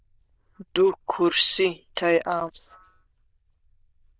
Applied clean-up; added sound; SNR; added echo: neural diffusion model UNIVERSE++.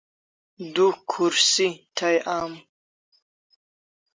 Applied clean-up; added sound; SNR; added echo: none; none; none; none.